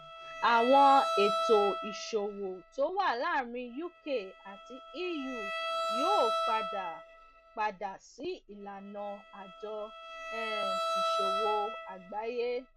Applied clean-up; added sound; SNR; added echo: none; Bowed string instrument; 4 dB; none.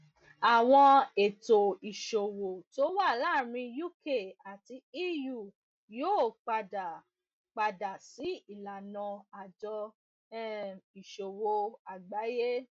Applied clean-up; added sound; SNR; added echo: none; none; none; none.